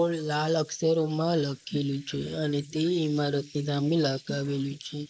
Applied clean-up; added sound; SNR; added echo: neural mask model Resemble Enhance denoiser.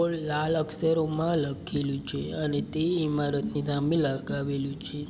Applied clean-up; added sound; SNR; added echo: none; none; none; none.